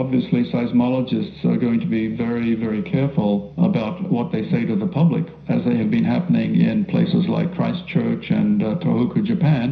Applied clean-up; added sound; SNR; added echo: none; none; none; reverberation time 0.5 s.